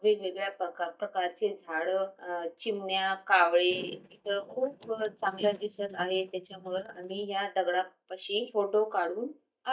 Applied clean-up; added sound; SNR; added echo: neural mask model DeepFilterNet 3.